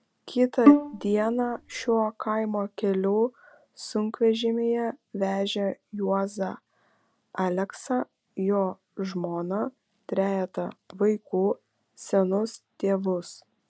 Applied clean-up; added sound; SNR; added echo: none; Bowed string instrument; -4 dB; none.